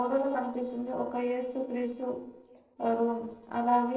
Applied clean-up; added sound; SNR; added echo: neural separator model SepFormer DNS4.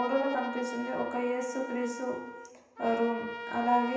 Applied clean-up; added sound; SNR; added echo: none; Trumpet; 10 dB; reverberation time 0.9 s.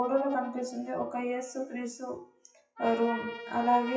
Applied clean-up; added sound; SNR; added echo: classical method WPE with log-MMSE.